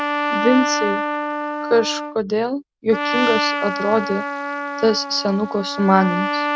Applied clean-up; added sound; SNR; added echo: none; Trumpet; 3 dB; none.